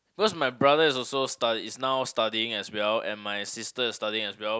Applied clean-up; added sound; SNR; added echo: none; none; none; none.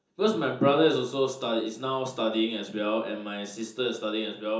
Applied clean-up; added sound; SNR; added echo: none; none; none; reverberation time 0.6 s.